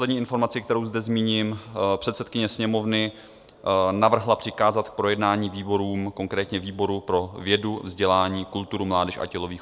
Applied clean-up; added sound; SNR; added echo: none; none; none; none.